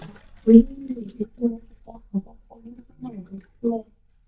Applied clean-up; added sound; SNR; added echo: neural mask model DeepFilterNet 3.